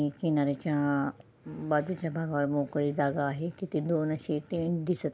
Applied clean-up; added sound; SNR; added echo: none; none; none; none.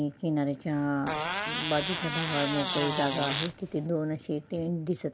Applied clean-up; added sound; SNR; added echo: none; Fart; 3 dB; none.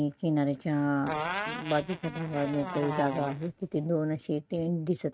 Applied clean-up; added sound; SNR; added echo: neural mask model RNNoise.